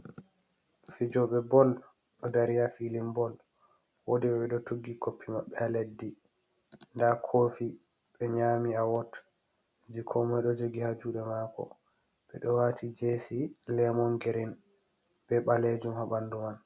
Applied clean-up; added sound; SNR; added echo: none; none; none; none.